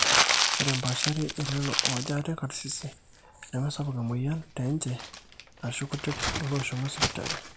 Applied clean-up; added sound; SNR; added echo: none; Crumpling, crinkling; -1 dB; none.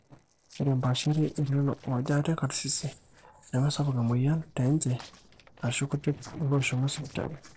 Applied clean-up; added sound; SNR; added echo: neural separator model SepFormer DNS4.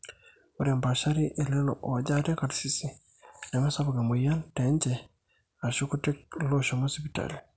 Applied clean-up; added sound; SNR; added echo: none; none; none; none.